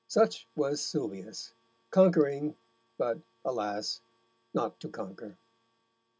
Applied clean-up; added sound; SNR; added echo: none; none; none; none.